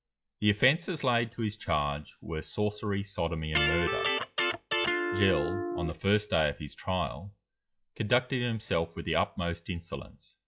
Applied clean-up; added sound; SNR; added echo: classical method log-MMSE.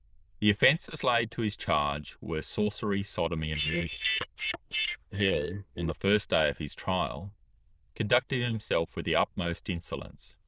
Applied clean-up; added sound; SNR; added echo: neural diffusion model UNIVERSE++.